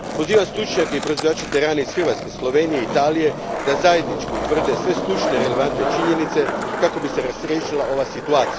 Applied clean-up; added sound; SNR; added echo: none; Skateboard; 5 dB; none.